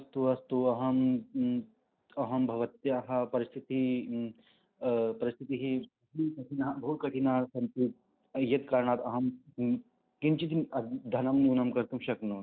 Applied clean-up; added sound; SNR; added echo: none; none; none; none.